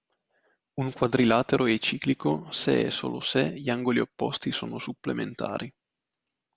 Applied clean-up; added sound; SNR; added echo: none; none; none; none.